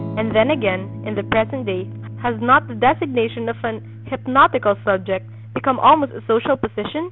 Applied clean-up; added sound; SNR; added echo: none; Electric guitar / Strum; 13 dB; none.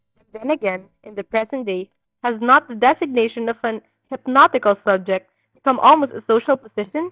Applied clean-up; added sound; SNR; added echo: neural mask model DeepFilterNet 3.